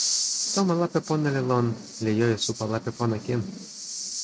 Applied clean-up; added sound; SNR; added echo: neural mask model RNNoise.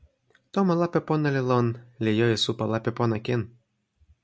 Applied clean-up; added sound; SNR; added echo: none; none; none; none.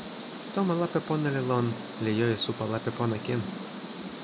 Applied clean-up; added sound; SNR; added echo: none; Cricket; -2 dB; none.